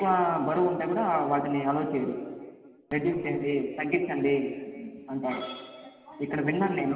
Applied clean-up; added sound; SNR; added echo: none; none; none; reverberation time 2.0 s.